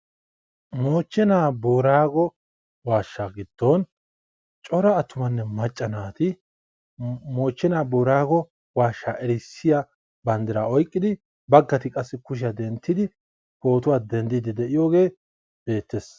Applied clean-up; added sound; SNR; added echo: none; none; none; none.